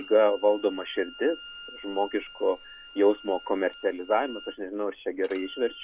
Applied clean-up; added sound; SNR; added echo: none; Bowed string instrument; 17 dB; none.